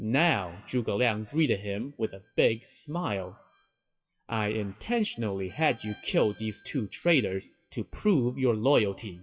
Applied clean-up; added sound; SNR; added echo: classical method WPE with log-MMSE.